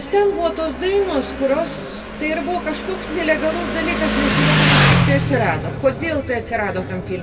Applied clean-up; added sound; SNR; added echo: none; Motorcycle; 0 dB; reverberation time 1.4 s.